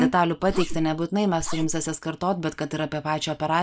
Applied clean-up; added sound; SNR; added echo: neural mask model Resemble Enhance denoiser.